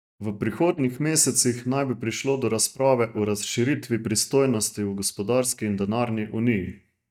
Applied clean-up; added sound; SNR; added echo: neural mask model DeepFilterNet 3.